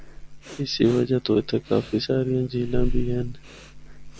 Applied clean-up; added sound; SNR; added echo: none; Breathing; 5 dB; none.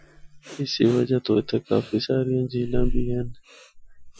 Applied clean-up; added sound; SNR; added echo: classical method Wiener filter.